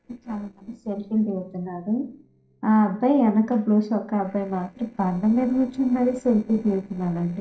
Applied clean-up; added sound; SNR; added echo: neural separator model SepFormer DNS4.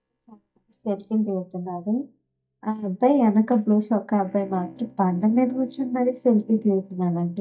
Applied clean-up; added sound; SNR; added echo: neural mask model DeepFilterNet 3.